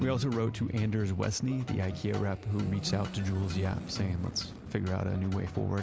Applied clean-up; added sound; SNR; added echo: none; Aircraft; 18 dB; none.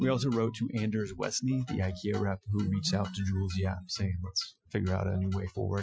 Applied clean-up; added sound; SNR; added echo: classical method Wiener filter.